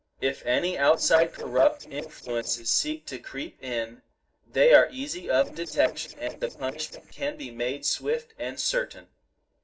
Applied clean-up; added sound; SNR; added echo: neural separator model SepFormer DNS4.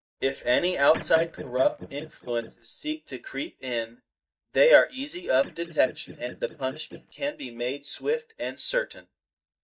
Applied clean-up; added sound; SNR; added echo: neural mask model DeepFilterNet 3.